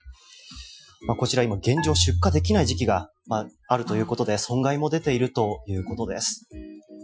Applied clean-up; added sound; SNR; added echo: classical method Wiener filter.